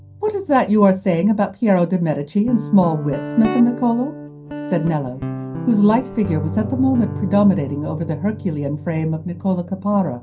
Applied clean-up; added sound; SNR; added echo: none; Guitar; 11 dB; reverberation time 0.3 s.